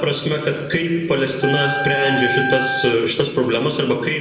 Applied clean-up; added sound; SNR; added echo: none; Wind instrument, woodwind instrument; 4 dB; reverberation time 2.1 s.